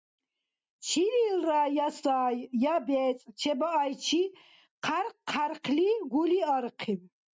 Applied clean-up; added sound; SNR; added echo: none; none; none; none.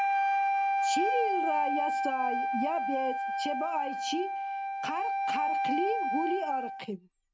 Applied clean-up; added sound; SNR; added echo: none; Wind instrument, woodwind instrument; -5 dB; none.